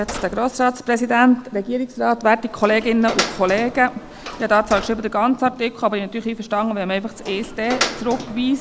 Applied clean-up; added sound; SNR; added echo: none; Door; 12 dB; none.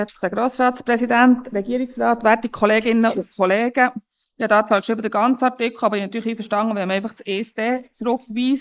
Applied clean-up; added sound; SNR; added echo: neural mask model Resemble Enhance denoiser.